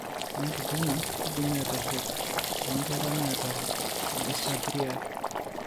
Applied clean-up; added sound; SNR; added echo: none; Boiling + Sink (filling or washing) / Water tap, faucet; -3 dB; none.